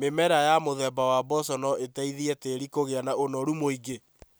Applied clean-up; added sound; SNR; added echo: none; none; none; none.